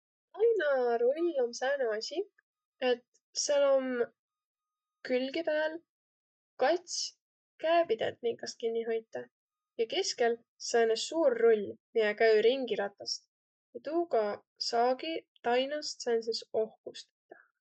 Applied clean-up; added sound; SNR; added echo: neural mask model DeepFilterNet 3.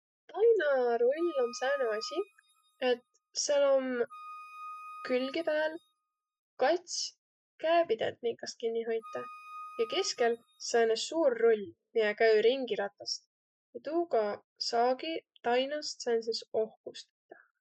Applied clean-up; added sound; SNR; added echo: classical method spectral subtraction.